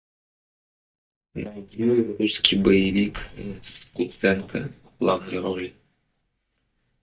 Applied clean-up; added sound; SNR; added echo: neural mask model DeepFilterNet 3.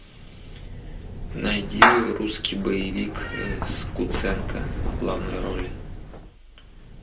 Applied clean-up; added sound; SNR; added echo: none; Meow / Clapping; -2 dB; reverberation time 0.2 s.